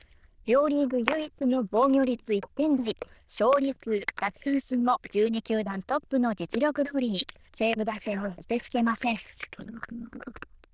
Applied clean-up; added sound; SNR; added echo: neural diffusion model UNIVERSE++.